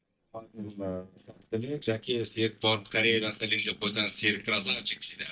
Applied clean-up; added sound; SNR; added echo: neural mask model DeepFilterNet 3.